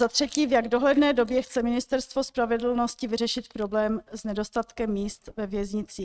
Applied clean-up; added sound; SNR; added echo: neural mask model RNNoise.